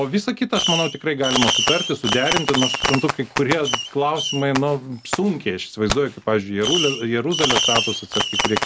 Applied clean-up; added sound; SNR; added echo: none; Fireworks; 2 dB; none.